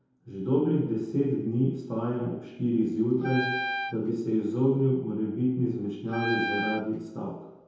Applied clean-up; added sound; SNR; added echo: none; Wind instrument, woodwind instrument; 5 dB; reverberation time 0.8 s.